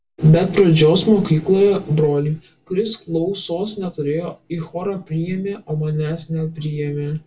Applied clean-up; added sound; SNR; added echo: none; none; none; reverberation time 0.1 s.